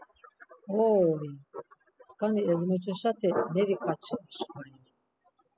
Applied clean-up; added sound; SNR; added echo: classical method spectral subtraction.